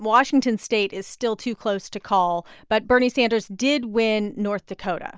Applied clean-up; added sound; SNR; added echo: none; none; none; none.